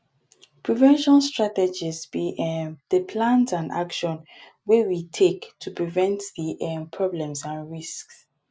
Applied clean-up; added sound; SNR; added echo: none; none; none; none.